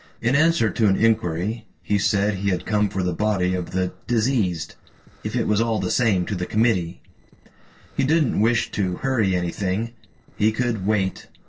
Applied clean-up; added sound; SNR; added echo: neural separator model SepFormer DNS4.